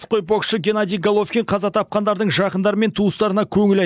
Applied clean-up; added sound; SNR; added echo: none; none; none; none.